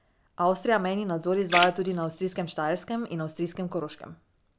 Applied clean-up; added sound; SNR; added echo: none; Splash, splatter; 8 dB; none.